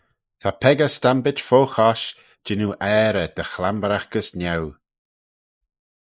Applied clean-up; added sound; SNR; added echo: neural mask model Resemble Enhance denoiser.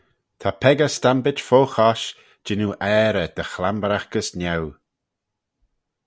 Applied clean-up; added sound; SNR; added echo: none; none; none; none.